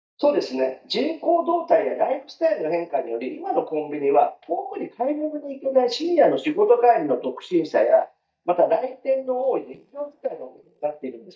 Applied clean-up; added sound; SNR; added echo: neural mask model DeepFilterNet 3.